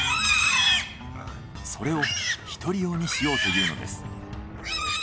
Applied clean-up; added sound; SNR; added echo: none; Livestock, farm animals, working animals; -4 dB; none.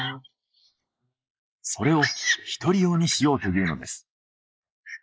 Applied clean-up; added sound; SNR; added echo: neural mask model Resemble Enhance denoiser.